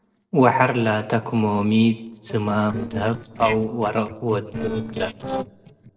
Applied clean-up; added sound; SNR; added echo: neural separator model SepFormer DNS4.